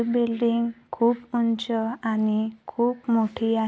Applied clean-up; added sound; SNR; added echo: none; none; none; none.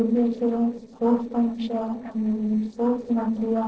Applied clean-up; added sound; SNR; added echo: neural separator model SepFormer DNS4.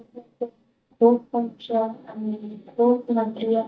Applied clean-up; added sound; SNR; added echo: neural mask model DeepFilterNet 3.